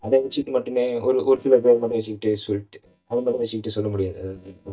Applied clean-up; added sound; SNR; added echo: neural mask model DeepFilterNet 3.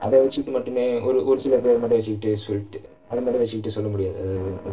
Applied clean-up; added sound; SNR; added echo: neural separator model SepFormer DNS4.